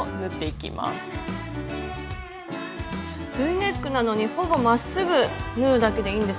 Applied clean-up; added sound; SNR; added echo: none; none; none; none.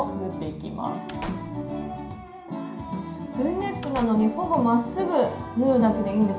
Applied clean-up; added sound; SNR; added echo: none; Slam / Wood; 19 dB; reverberation time 0.5 s.